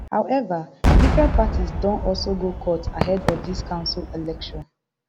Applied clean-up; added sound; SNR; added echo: none; Cheering / Fireworks; -2 dB; none.